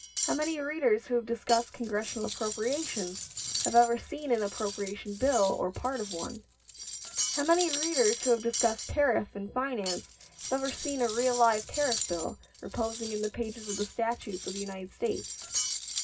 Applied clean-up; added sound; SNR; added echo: none; Cutlery, silverware; 7 dB; reverberation time 0.4 s.